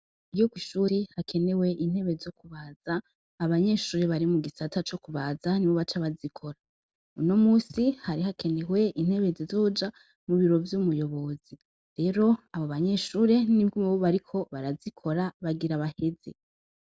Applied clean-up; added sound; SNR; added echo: none; none; none; none.